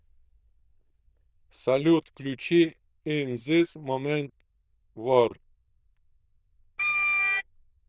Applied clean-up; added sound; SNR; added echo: neural diffusion model UNIVERSE++.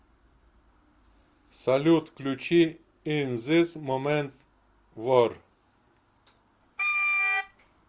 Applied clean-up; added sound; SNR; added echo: none; Wind instrument, woodwind instrument; 0 dB; none.